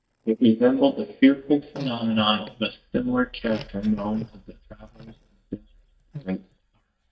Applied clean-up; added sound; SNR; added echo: neural mask model DeepFilterNet 3.